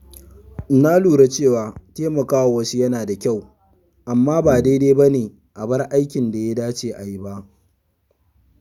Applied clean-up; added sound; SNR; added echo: none; Brass instrument; 9 dB; none.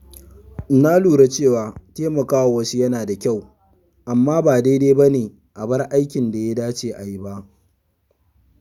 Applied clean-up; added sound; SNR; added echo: none; none; none; none.